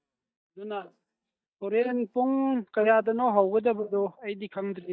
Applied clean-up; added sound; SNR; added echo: neural mask model DeepFilterNet 3.